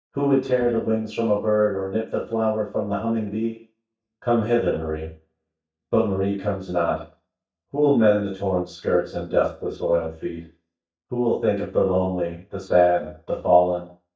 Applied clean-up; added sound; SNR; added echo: neural mask model DeepFilterNet 3.